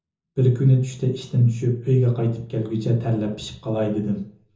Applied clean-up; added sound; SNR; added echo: none; none; none; reverberation time 0.6 s.